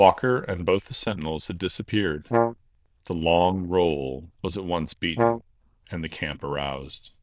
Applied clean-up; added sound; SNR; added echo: neural diffusion model UNIVERSE++.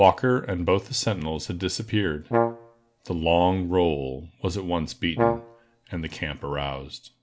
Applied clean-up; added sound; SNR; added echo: none; Brass instrument; 3 dB; none.